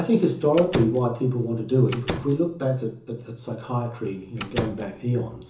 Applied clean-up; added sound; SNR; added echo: none; Slam; 11 dB; reverberation time 0.7 s.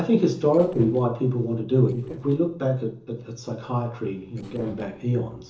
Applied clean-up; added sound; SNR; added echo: neural separator model SepFormer DNS4.